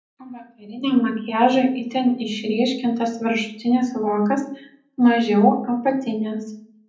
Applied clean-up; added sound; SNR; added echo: none; none; none; reverberation time 0.6 s.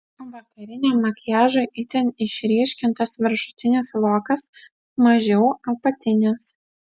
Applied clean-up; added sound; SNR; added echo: none; none; none; none.